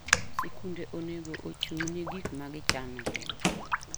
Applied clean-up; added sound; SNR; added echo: none; Raindrop + Walk, footsteps; -4 dB; none.